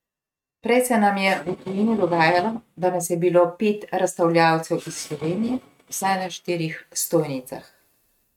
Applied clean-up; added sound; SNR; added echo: neural mask model RNNoise.